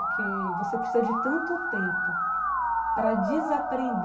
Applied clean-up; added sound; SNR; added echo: none; Musical instrument; -2 dB; reverberation time 0.2 s.